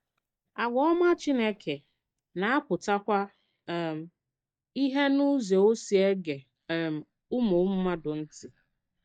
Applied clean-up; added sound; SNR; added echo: neural mask model DeepFilterNet 3.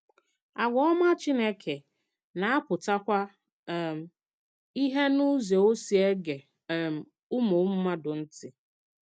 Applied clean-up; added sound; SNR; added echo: none; none; none; none.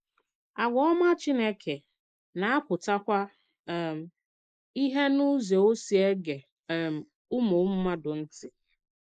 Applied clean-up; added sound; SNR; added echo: neural mask model Resemble Enhance denoiser.